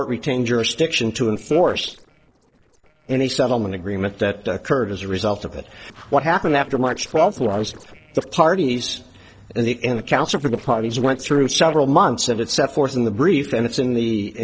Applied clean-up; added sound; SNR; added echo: neural separator model SepFormer DNS4.